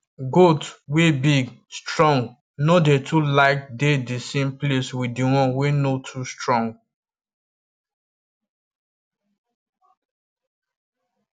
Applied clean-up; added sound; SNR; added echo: none; none; none; none.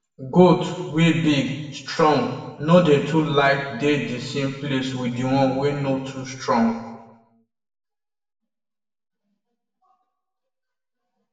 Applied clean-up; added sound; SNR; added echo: none; none; none; reverberation time 1.1 s.